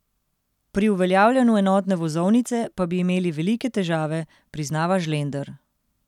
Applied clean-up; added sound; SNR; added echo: none; none; none; none.